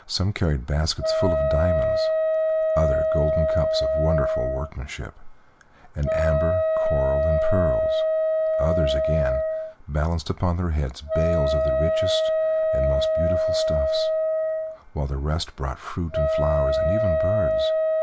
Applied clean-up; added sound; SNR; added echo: none; Wind instrument, woodwind instrument; -3 dB; none.